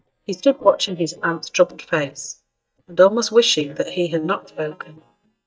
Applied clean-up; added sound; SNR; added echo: neural mask model DeepFilterNet 3.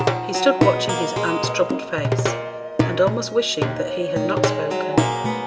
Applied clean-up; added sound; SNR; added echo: none; Plucked string instrument; -2 dB; reverberation time 0.8 s.